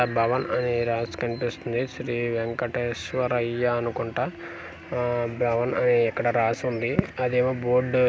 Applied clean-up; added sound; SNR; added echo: none; none; none; none.